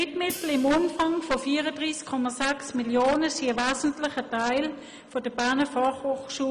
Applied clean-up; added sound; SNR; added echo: none; Hi-hat; 17 dB; none.